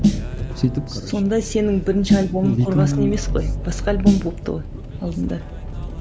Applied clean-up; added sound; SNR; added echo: none; Snare drum + Engine; 2 dB; none.